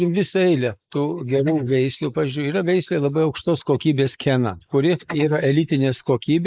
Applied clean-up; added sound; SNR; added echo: neural mask model Resemble Enhance denoiser.